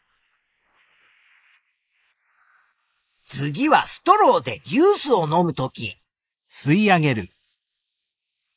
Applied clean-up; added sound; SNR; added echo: neural mask model Resemble Enhance denoiser.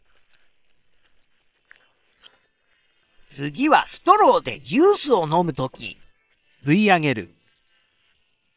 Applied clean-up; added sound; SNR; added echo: neural separator model SepFormer WHAM!.